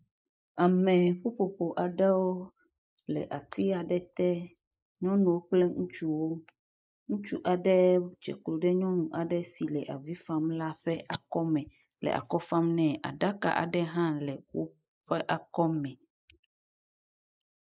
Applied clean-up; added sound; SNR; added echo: neural mask model Resemble Enhance denoiser.